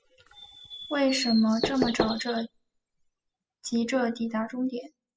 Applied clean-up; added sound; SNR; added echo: classical method spectral subtraction.